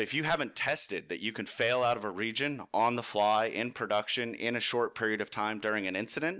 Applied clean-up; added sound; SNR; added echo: none; none; none; none.